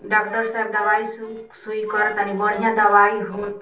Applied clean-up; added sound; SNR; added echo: neural separator model SepFormer DNS4.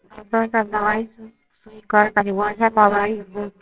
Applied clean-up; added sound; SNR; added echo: neural separator model SepFormer WHAMR!.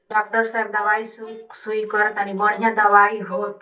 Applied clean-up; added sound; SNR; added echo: neural mask model DeepFilterNet 3.